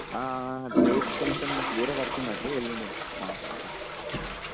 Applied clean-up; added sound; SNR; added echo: none; Toilet flush; -4 dB; none.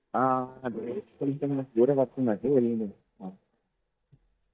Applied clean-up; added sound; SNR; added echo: neural mask model DeepFilterNet 3.